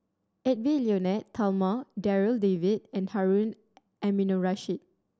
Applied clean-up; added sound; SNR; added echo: none; none; none; none.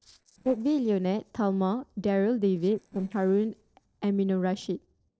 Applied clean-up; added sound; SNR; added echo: neural separator model SepFormer DNS4.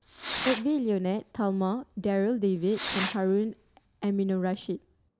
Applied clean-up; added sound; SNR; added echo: none; Fireworks; 5 dB; none.